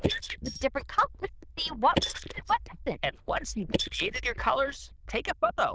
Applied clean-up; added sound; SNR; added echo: neural diffusion model UNIVERSE++.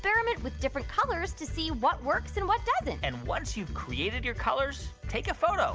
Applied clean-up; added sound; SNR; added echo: none; none; none; none.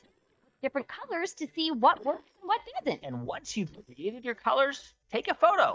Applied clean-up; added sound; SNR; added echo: neural mask model DeepFilterNet 3.